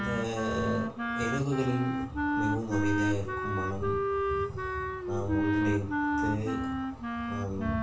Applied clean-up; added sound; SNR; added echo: none; Wind instrument, woodwind instrument; -2 dB; reverberation time 0.3 s.